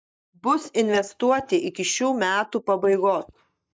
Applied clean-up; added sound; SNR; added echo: neural mask model DeepFilterNet 3.